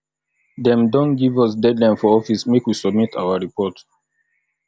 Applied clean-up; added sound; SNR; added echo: none; none; none; none.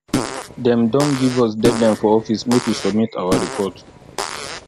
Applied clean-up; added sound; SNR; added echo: none; Fart; 7 dB; none.